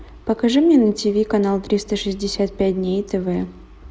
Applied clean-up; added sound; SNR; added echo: none; none; none; none.